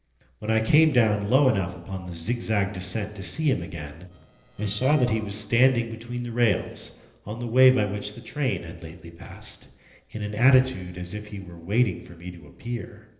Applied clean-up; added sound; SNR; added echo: neural separator model SepFormer DNS4.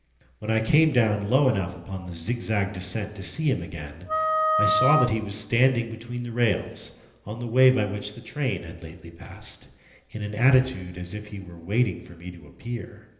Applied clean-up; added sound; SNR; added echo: none; Wind instrument, woodwind instrument; -1 dB; reverberation time 1.4 s.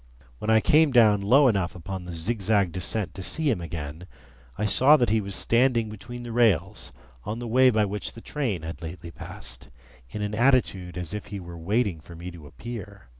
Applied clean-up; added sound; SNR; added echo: none; none; none; none.